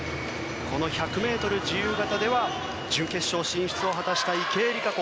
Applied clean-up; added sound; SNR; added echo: none; Gunshot, gunfire; 18 dB; none.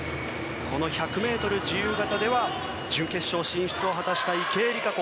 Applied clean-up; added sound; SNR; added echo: none; none; none; none.